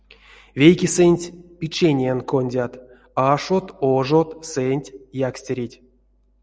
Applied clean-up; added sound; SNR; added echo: none; none; none; none.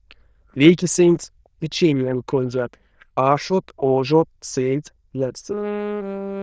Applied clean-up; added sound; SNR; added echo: neural diffusion model UNIVERSE++.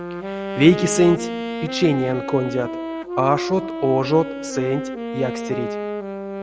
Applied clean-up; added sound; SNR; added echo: none; Wind instrument, woodwind instrument; 6 dB; none.